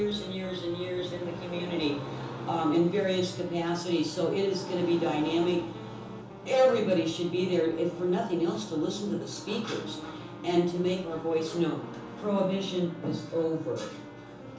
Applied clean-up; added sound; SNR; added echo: none; Wind instrument, woodwind instrument; 19 dB; reverberation time 1.2 s.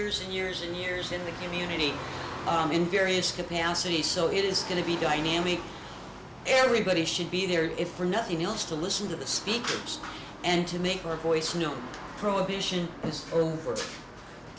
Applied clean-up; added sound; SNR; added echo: none; none; none; none.